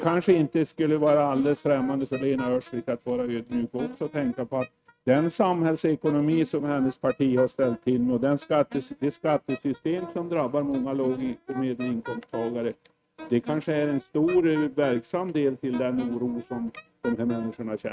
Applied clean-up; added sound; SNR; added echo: neural mask model RNNoise.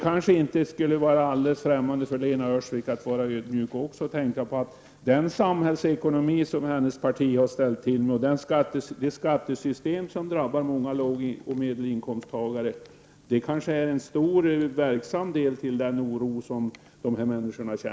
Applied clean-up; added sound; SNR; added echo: none; none; none; none.